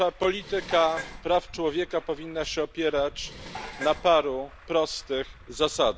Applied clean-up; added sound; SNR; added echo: none; Truck + Dishes, pots, and pans; 15 dB; none.